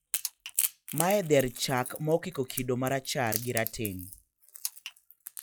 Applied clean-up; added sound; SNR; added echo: classical method log-MMSE.